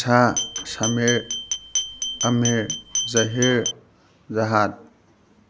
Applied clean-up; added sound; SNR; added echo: none; Glass; 4 dB; none.